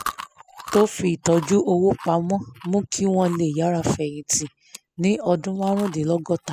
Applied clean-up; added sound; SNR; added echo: classical method spectral subtraction.